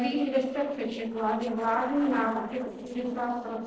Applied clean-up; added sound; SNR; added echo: neural separator model SepFormer DNS4.